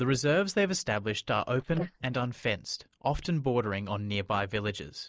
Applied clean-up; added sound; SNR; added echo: neural mask model Resemble Enhance denoiser.